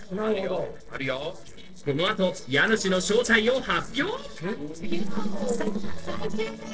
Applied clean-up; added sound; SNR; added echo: neural separator model SepFormer DNS4.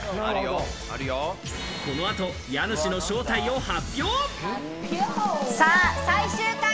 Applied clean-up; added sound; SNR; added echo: none; none; none; none.